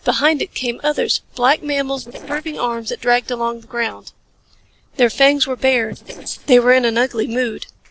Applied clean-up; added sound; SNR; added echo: neural separator model SepFormer DNS4.